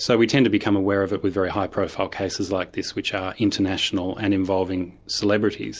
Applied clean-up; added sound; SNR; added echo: none; none; none; none.